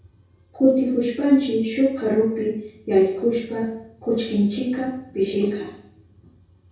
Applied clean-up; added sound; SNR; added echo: none; none; none; reverberation time 0.6 s.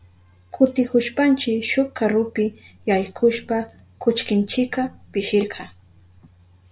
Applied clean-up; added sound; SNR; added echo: none; none; none; none.